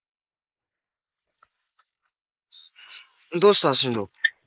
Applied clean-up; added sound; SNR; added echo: neural mask model Resemble Enhance denoiser.